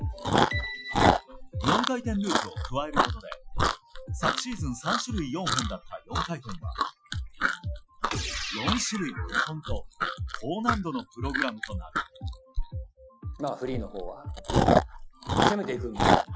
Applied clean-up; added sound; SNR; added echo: classical method Wiener filter.